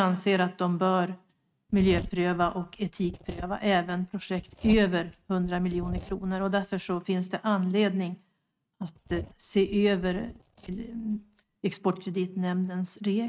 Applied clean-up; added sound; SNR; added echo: neural mask model RNNoise.